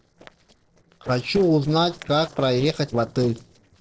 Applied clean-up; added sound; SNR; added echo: neural separator model SepFormer DNS4.